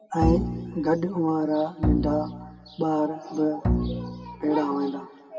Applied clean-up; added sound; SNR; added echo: none; Bowed string instrument; 3 dB; reverberation time 1.7 s.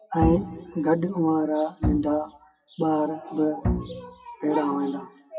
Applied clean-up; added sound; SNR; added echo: classical method WPE with log-MMSE.